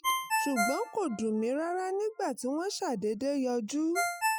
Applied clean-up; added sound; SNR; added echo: classical method Wiener filter.